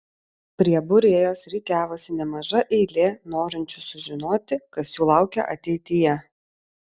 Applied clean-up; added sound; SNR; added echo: none; none; none; none.